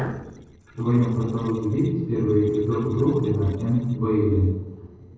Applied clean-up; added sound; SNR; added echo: neural separator model SepFormer DNS4.